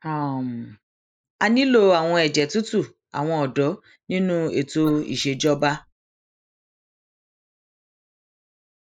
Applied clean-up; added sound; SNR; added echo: neural mask model Resemble Enhance denoiser.